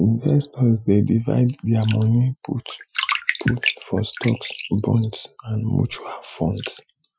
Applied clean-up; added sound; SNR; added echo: classical method Wiener filter.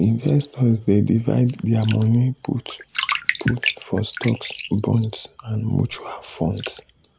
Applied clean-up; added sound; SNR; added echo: none; Bathtub (filling or washing); 11 dB; none.